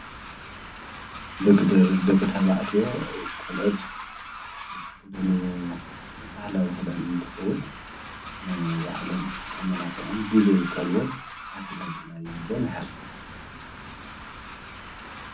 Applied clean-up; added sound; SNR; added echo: none; Train; 11 dB; reverberation time 0.4 s.